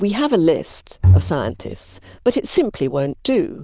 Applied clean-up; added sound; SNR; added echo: neural diffusion model UNIVERSE++.